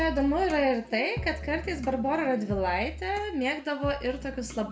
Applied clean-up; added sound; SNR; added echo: none; none; none; reverberation time 0.4 s.